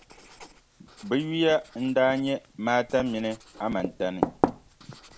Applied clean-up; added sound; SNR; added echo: none; Writing; 7 dB; none.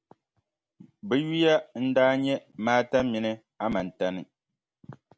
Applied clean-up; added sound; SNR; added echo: none; none; none; none.